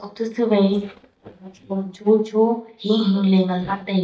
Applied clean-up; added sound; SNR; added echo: neural mask model DeepFilterNet 3.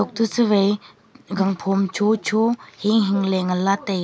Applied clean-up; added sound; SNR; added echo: none; none; none; none.